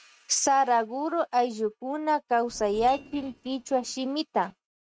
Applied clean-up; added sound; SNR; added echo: neural mask model RNNoise.